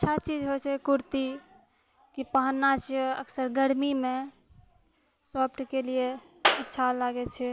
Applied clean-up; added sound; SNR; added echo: none; Clapping; 1 dB; none.